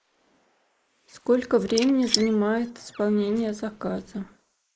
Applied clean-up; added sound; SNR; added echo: neural mask model Resemble Enhance denoiser.